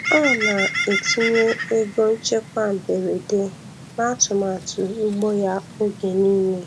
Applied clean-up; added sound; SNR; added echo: none; Bird; 7 dB; none.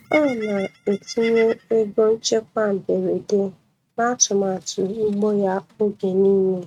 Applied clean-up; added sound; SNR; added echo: neural mask model RNNoise.